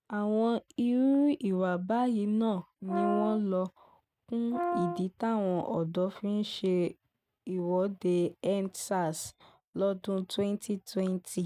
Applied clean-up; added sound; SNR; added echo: neural mask model RNNoise.